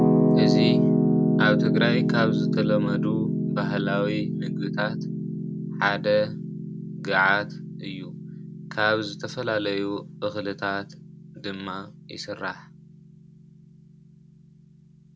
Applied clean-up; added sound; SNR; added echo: none; Piano; -3 dB; none.